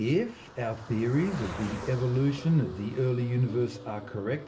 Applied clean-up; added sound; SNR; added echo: none; Car passing by; 16 dB; reverberation time 0.4 s.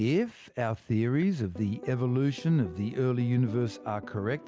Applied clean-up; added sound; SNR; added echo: none; none; none; none.